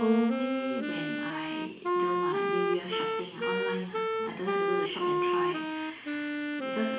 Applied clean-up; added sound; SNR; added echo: none; Wind instrument, woodwind instrument; -3 dB; reverberation time 0.7 s.